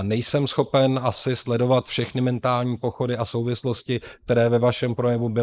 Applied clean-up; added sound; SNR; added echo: neural mask model Resemble Enhance denoiser.